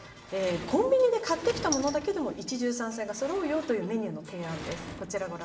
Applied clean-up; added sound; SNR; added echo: none; Sliding door; 13 dB; reverberation time 0.8 s.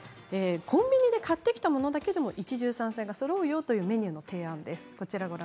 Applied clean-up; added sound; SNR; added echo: none; none; none; none.